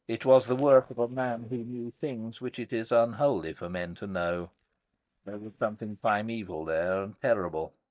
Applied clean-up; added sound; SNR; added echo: neural mask model DeepFilterNet 3.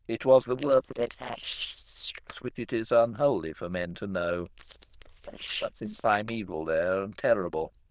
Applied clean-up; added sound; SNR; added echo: neural diffusion model UNIVERSE++.